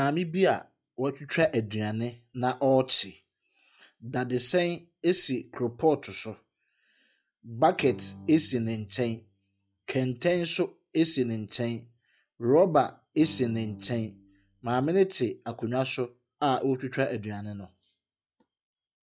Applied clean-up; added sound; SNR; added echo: classical method log-MMSE.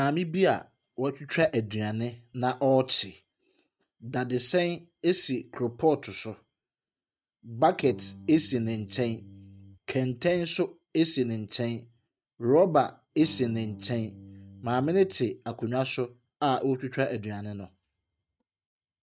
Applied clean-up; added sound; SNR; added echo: neural mask model RNNoise.